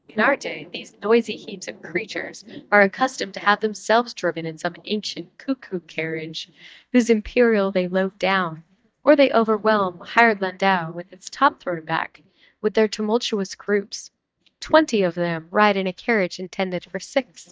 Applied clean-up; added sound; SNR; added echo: neural mask model DeepFilterNet 3.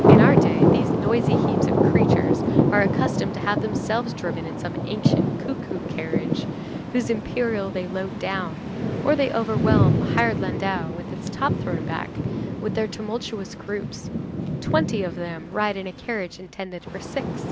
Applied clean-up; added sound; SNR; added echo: none; Thunder; -5 dB; none.